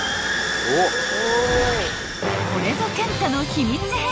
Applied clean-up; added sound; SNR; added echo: none; none; none; none.